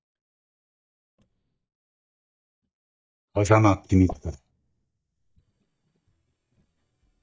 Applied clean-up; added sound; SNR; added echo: neural mask model DeepFilterNet 3.